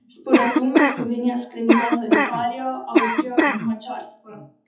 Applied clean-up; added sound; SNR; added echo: classical method WPE with log-MMSE.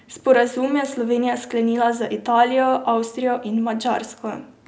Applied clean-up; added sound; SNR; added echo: none; none; none; none.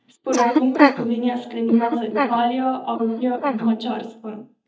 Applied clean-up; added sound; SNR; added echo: neural mask model DeepFilterNet 3.